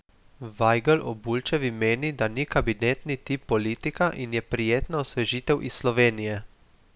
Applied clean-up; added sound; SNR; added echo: none; none; none; none.